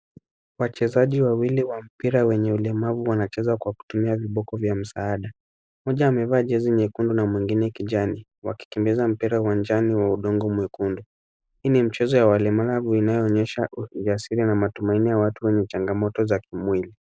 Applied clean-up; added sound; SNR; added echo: neural mask model Resemble Enhance denoiser.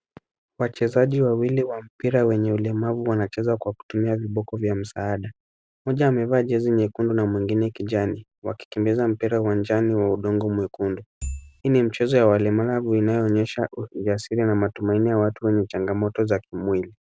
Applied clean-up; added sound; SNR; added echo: none; Marimba, xylophone / Wood; 9 dB; none.